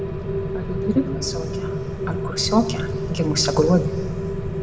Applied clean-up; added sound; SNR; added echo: none; Rain; 1 dB; reverberation time 1.7 s.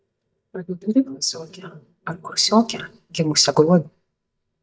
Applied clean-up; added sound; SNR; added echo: neural mask model DeepFilterNet 3.